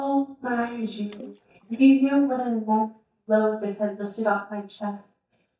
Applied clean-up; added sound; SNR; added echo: neural mask model DeepFilterNet 3.